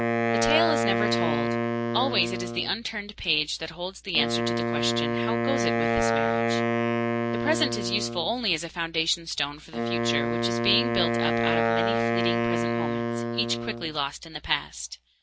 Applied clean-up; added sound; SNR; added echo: none; Wind instrument, woodwind instrument; -4 dB; none.